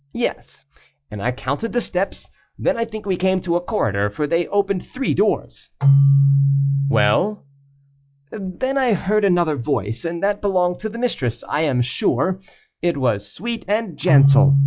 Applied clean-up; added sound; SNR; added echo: classical method log-MMSE.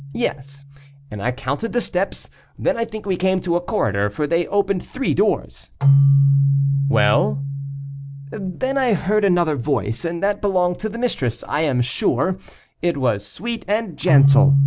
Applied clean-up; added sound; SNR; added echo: none; Keyboard (musical); 1 dB; none.